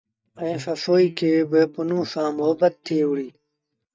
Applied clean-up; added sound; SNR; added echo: neural mask model DeepFilterNet 3.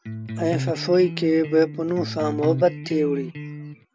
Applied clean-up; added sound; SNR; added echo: none; Electric guitar; 8 dB; none.